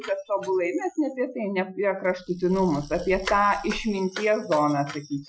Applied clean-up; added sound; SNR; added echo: classical method Wiener filter.